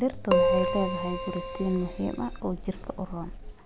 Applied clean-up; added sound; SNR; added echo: none; Keyboard (musical); -1 dB; none.